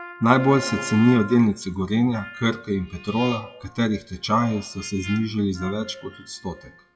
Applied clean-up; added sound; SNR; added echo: classical method WPE with log-MMSE.